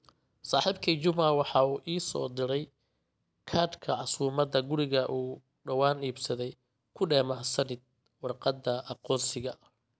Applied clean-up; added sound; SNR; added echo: none; none; none; none.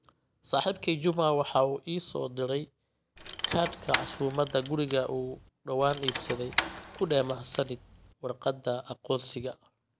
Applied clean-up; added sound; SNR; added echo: none; Rattle / Keys jangling; 5 dB; none.